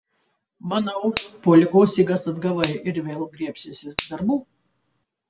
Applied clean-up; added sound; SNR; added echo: none; Finger snapping; 15 dB; none.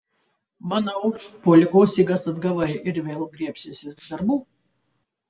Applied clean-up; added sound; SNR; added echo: neural mask model Resemble Enhance denoiser.